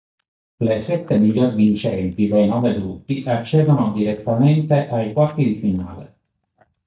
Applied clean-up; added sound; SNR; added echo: neural mask model DeepFilterNet 3.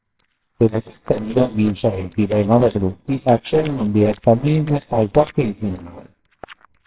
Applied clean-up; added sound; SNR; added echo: neural separator model SepFormer WHAMR!.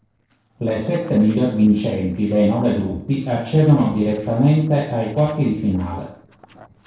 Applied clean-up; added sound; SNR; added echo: neural separator model SepFormer DNS4.